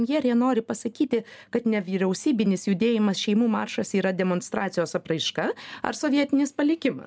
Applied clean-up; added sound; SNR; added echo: none; none; none; none.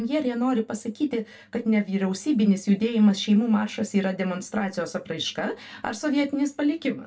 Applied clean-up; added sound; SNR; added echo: none; none; none; reverberation time 0.2 s.